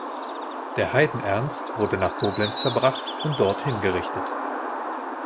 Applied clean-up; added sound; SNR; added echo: none; Bird; 3 dB; none.